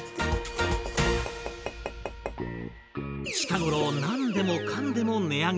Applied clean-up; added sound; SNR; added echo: none; Tap / Glass; 11 dB; none.